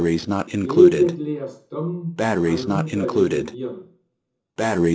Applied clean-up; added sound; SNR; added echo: none; Breathing; -1 dB; reverberation time 0.5 s.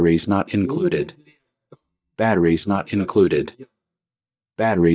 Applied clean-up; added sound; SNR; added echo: neural mask model DeepFilterNet 3.